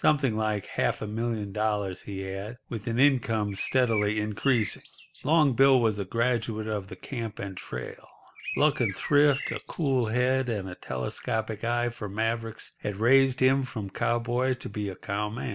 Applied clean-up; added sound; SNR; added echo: none; Bird; 11 dB; none.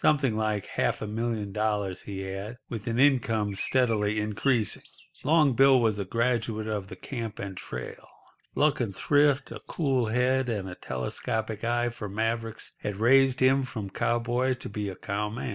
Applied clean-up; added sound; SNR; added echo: neural mask model DeepFilterNet 3.